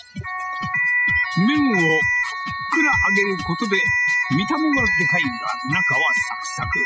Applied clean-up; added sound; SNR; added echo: classical method spectral subtraction.